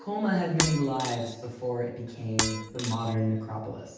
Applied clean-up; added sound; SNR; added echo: none; Shatter; 5 dB; reverberation time 0.9 s.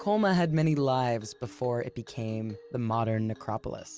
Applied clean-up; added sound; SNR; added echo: none; none; none; none.